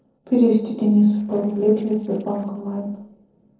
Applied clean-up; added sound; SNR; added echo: neural separator model SepFormer DNS4.